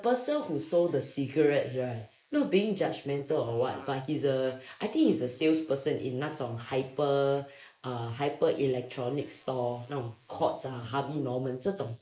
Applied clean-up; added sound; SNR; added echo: neural mask model Resemble Enhance denoiser.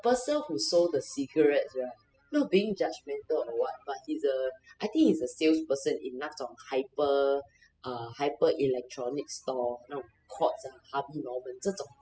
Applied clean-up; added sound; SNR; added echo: classical method spectral subtraction.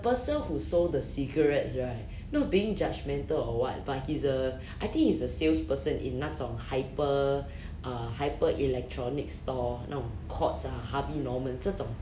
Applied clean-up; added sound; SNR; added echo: none; none; none; none.